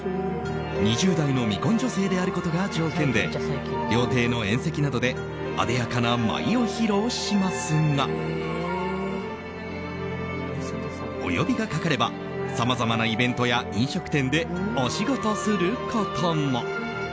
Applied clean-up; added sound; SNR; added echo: none; Dog; 18 dB; none.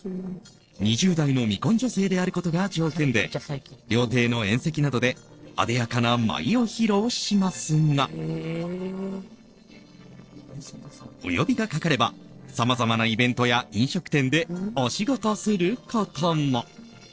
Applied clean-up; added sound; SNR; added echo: neural separator model SepFormer DNS4.